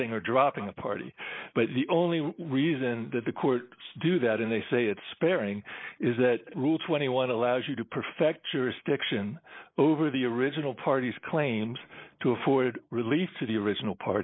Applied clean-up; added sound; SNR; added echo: neural mask model Resemble Enhance denoiser.